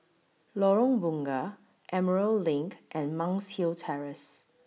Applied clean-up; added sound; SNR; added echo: none; none; none; none.